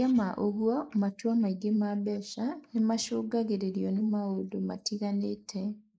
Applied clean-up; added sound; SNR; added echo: neural mask model Resemble Enhance denoiser.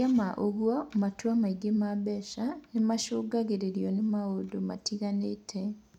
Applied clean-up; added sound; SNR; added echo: none; none; none; none.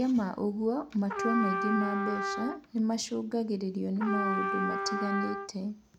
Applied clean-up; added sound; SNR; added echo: none; Trumpet; 3 dB; none.